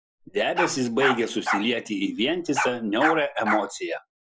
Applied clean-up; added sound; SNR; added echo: neural mask model Resemble Enhance denoiser.